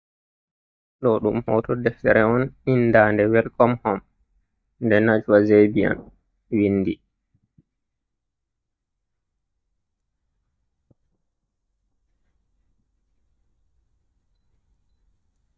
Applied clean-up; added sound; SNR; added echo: neural mask model DeepFilterNet 3.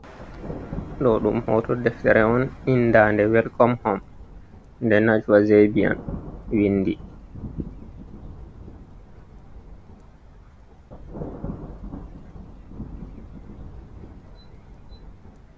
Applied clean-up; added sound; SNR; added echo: none; Thunder; 14 dB; none.